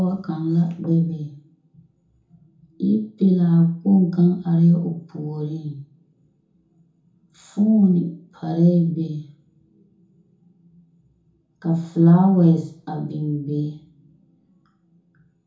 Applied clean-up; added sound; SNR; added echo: none; none; none; reverberation time 0.6 s.